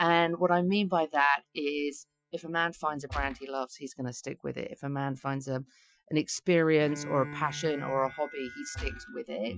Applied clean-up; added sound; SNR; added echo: classical method Wiener filter.